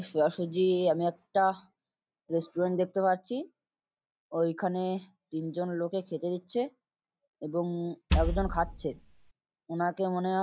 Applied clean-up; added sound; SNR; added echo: none; Wood; 0 dB; none.